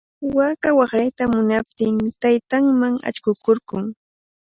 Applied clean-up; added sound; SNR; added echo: none; none; none; none.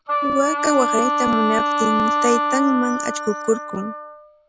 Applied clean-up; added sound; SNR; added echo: none; Wind instrument, woodwind instrument; 0 dB; none.